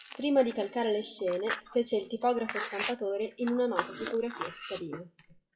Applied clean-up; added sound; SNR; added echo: classical method WPE with log-MMSE.